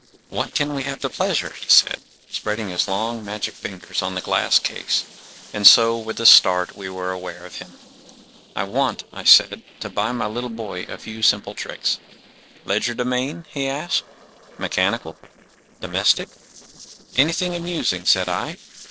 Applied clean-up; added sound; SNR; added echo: neural separator model SepFormer DNS4.